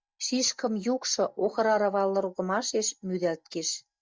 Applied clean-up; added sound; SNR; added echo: neural mask model DeepFilterNet 3.